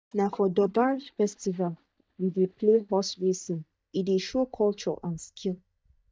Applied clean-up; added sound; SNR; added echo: neural mask model DeepFilterNet 3.